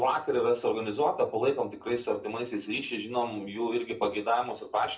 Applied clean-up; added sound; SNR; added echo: none; none; none; reverberation time 0.3 s.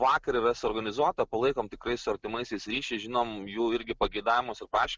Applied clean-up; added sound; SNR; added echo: none; none; none; none.